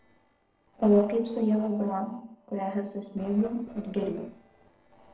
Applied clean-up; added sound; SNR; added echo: neural separator model SepFormer DNS4.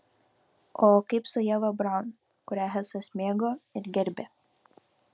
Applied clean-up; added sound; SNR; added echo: none; none; none; none.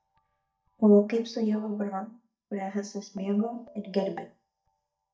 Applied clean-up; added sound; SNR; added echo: neural mask model DeepFilterNet 3.